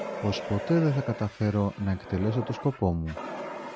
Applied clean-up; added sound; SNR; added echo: none; Fire; 10 dB; none.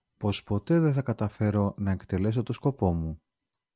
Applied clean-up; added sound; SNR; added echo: none; none; none; none.